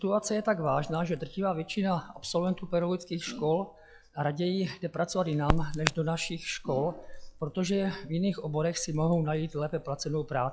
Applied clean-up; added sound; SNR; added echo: classical method log-MMSE.